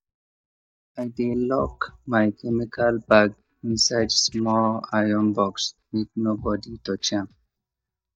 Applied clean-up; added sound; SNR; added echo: neural mask model DeepFilterNet 3.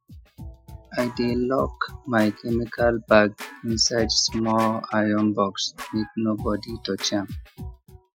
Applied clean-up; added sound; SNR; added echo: classical method Wiener filter.